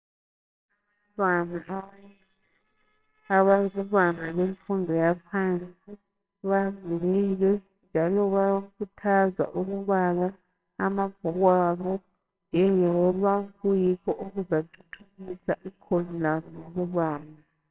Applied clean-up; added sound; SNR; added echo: neural separator model SepFormer WHAMR!.